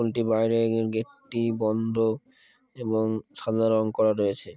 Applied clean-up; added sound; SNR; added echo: none; none; none; none.